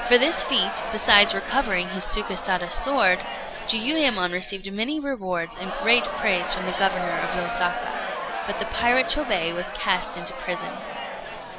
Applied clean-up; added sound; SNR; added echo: none; Crowd; 7 dB; none.